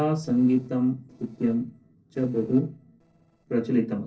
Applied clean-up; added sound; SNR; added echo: neural separator model SepFormer DNS4.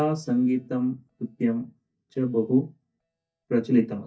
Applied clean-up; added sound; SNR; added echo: neural mask model DeepFilterNet 3.